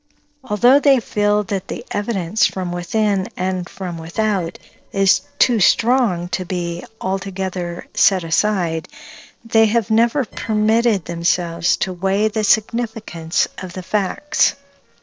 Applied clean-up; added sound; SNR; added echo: neural separator model SepFormer DNS4.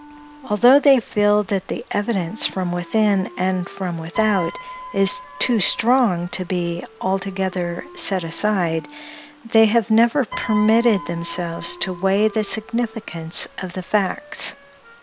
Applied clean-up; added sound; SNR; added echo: none; Piano + Wind instrument, woodwind instrument; 18 dB; none.